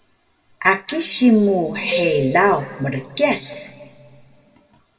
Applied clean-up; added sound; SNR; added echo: none; Marimba, xylophone; 10 dB; reverberation time 1.7 s.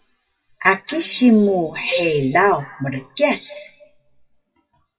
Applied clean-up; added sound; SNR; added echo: classical method WPE with log-MMSE.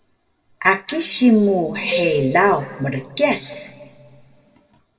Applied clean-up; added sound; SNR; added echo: neural separator model SepFormer DNS4.